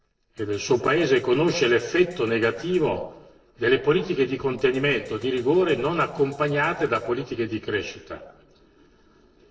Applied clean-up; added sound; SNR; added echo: neural separator model SepFormer DNS4.